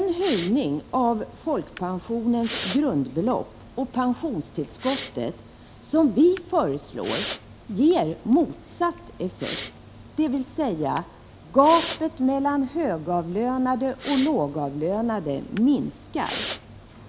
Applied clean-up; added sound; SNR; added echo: none; Respiratory sounds; 15 dB; none.